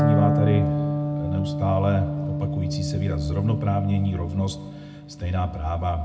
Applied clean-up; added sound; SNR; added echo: none; Electric guitar; 1 dB; reverberation time 0.2 s.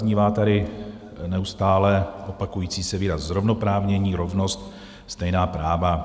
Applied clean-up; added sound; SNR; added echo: none; none; none; none.